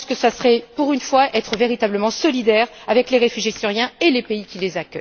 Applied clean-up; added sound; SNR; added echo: none; none; none; none.